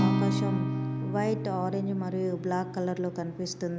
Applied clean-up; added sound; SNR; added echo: none; Acoustic guitar; 0 dB; none.